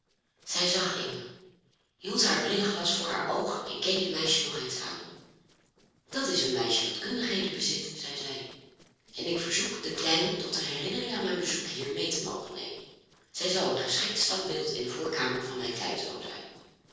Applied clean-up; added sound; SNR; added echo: neural separator model SepFormer DNS4.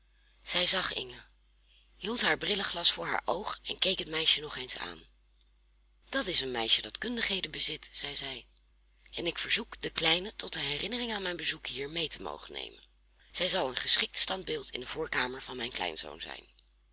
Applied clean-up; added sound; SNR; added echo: none; none; none; none.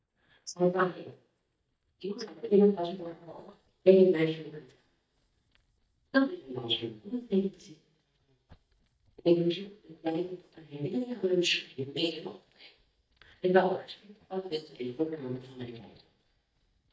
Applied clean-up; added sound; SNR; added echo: neural mask model DeepFilterNet 3.